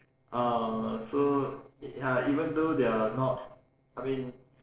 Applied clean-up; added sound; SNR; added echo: neural separator model SepFormer DNS4.